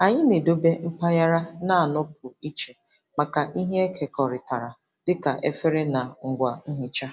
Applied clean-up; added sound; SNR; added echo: none; none; none; none.